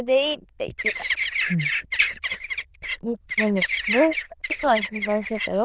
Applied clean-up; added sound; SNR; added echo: neural diffusion model UNIVERSE++.